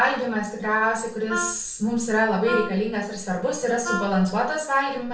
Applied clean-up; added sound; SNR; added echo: none; Wind instrument, woodwind instrument; 8 dB; reverberation time 0.4 s.